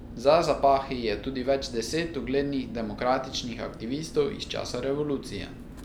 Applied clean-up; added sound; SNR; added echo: none; Mechanical fan; 14 dB; none.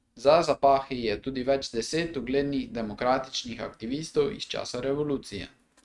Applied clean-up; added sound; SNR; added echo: neural mask model RNNoise.